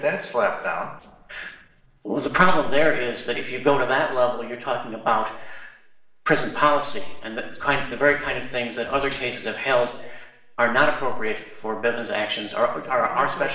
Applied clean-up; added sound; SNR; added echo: neural separator model SepFormer DNS4.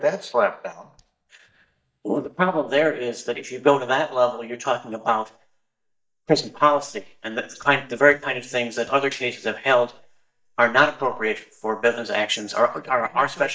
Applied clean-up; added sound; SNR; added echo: neural mask model DeepFilterNet 3.